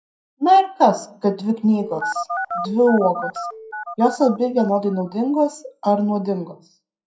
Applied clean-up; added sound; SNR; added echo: classical method WPE with log-MMSE.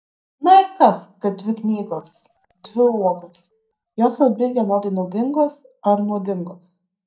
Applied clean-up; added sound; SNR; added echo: neural mask model DeepFilterNet 3.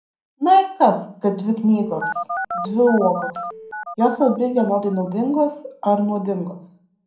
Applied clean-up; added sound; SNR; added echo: none; Telephone; 9 dB; reverberation time 0.6 s.